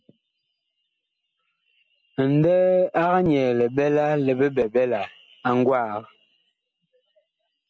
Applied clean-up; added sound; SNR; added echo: none; none; none; none.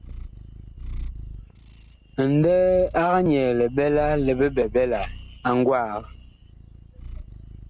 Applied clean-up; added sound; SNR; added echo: none; Purr; 14 dB; none.